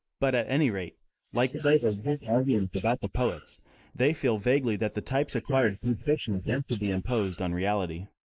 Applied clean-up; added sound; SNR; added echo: neural mask model Resemble Enhance denoiser.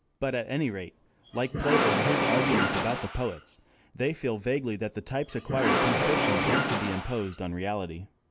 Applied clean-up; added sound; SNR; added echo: none; Engine / Mechanisms; -2 dB; none.